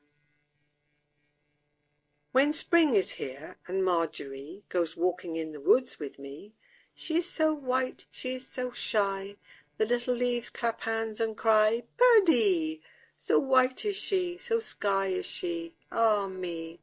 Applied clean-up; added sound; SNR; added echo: neural separator model SepFormer DNS4.